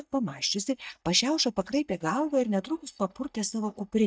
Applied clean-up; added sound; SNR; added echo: neural mask model DeepFilterNet 3.